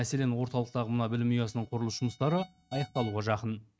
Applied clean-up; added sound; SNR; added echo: neural mask model RNNoise.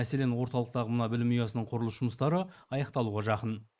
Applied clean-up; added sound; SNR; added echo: neural mask model Resemble Enhance denoiser.